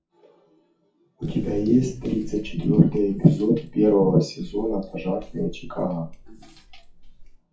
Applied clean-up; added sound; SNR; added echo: classical method WPE with log-MMSE.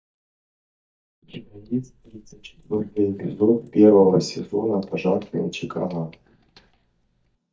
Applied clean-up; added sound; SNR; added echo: neural mask model DeepFilterNet 3.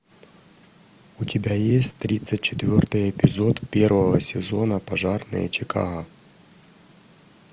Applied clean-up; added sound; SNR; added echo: none; none; none; none.